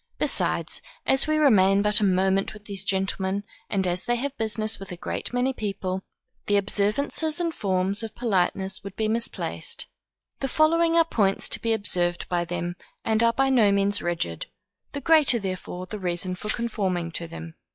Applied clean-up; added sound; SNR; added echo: classical method log-MMSE.